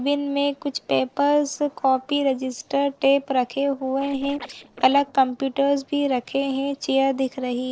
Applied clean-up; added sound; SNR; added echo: neural separator model SepFormer DNS4.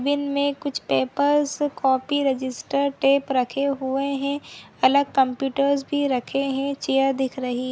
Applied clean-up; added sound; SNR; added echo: none; none; none; none.